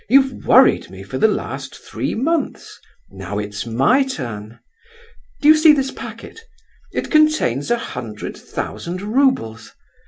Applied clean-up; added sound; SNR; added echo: none; none; none; none.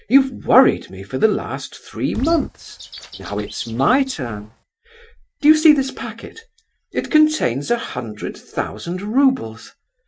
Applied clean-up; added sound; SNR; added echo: neural mask model RNNoise.